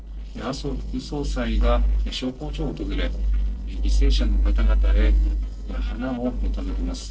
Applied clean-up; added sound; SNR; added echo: neural separator model SepFormer DNS4.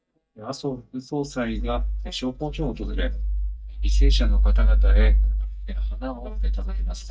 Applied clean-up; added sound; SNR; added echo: neural mask model DeepFilterNet 3.